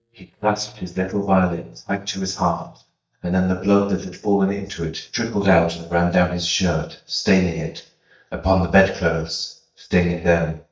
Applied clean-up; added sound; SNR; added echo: neural mask model DeepFilterNet 3.